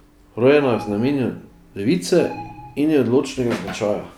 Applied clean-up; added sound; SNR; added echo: none; Alarm; 18 dB; none.